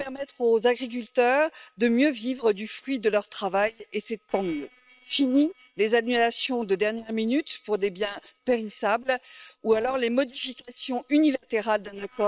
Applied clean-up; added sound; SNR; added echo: neural separator model SepFormer WHAM!.